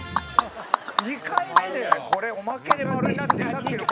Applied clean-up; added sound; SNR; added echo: none; Animal; -5 dB; none.